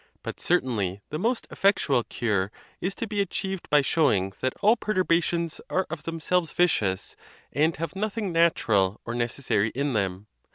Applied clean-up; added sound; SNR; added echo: none; none; none; none.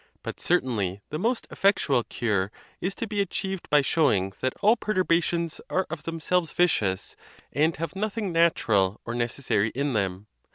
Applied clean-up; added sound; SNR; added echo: none; Bicycle bell; 20 dB; none.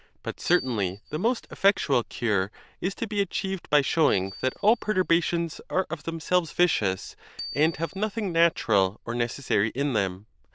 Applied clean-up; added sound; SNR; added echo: neural diffusion model UNIVERSE++.